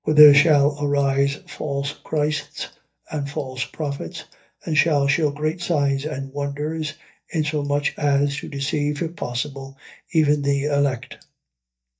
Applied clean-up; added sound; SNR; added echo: neural mask model DeepFilterNet 3.